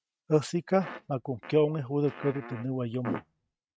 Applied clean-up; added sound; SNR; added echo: neural mask model RNNoise.